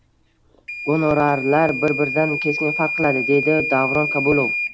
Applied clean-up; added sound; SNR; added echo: none; Microwave oven / Alarm; 5 dB; none.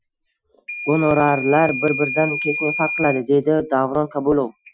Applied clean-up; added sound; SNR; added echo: classical method Wiener filter.